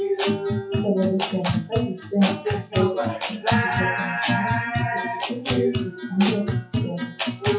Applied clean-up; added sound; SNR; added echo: classical method WPE with log-MMSE.